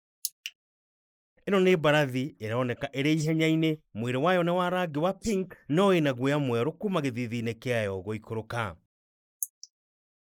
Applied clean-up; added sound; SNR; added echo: neural mask model Resemble Enhance denoiser.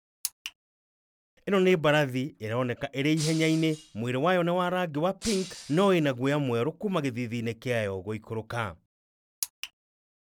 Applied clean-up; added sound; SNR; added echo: none; Shatter; 13 dB; none.